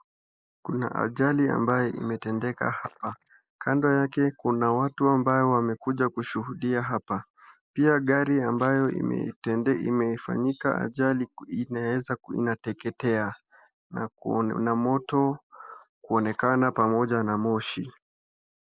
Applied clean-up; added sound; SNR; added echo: neural mask model Resemble Enhance denoiser.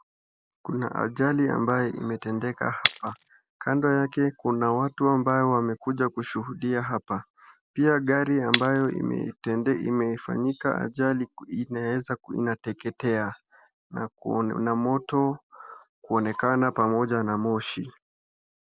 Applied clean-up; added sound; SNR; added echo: none; Shatter; 10 dB; none.